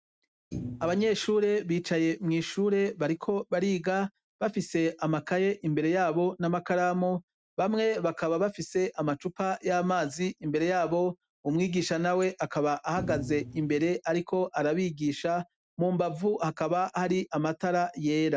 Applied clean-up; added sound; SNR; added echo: neural mask model RNNoise.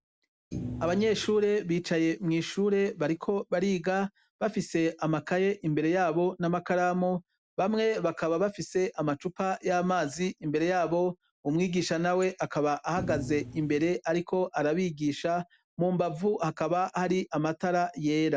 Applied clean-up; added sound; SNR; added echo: none; Thump, thud; 10 dB; none.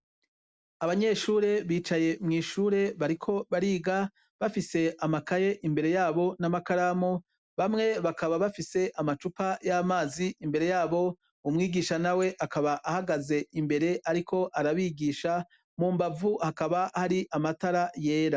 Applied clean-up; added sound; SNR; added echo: none; none; none; none.